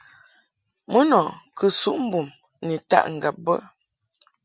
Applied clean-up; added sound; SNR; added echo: none; none; none; none.